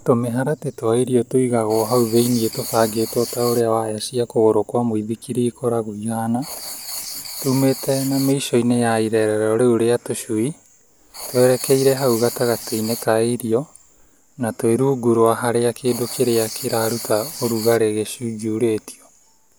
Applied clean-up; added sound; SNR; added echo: none; Writing; 15 dB; none.